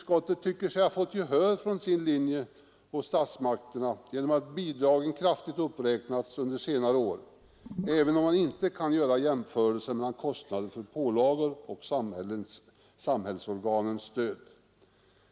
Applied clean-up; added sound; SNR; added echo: none; Gurgling / Liquid; 12 dB; none.